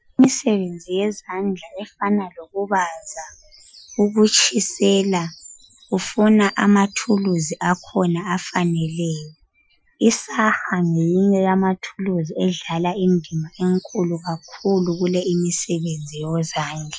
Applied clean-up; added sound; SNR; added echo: classical method Wiener filter.